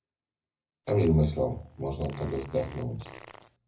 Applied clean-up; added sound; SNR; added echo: none; Fart; 19 dB; reverberation time 0.4 s.